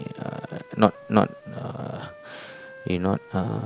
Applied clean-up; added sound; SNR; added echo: none; Wind instrument, woodwind instrument; 19 dB; none.